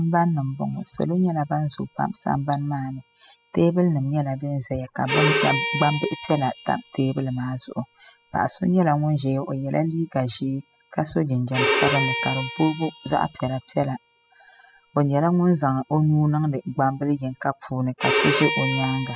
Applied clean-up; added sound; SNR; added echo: classical method spectral subtraction.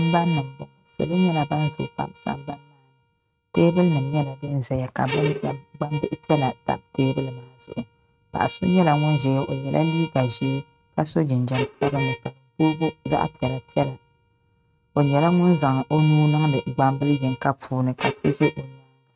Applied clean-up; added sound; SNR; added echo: neural mask model RNNoise.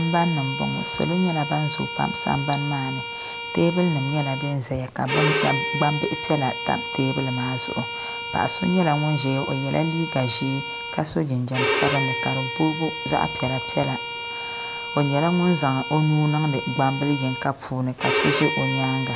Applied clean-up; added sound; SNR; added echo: none; Bowed string instrument; 5 dB; none.